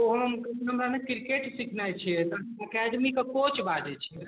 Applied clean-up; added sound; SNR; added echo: none; none; none; none.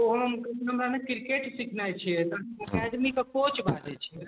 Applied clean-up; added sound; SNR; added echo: neural mask model RNNoise.